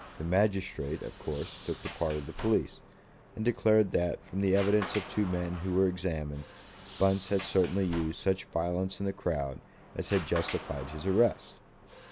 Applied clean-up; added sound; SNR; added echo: none; Sliding door; 15 dB; none.